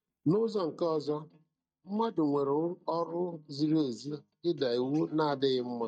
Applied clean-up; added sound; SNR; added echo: neural mask model DeepFilterNet 3.